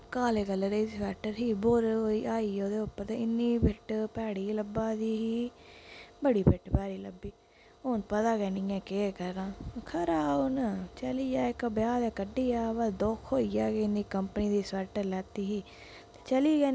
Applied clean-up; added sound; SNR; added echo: none; none; none; none.